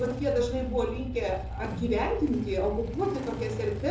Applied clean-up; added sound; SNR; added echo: none; Engine starting / Motorcycle; 6 dB; reverberation time 0.5 s.